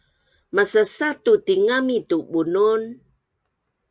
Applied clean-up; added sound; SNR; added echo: none; none; none; none.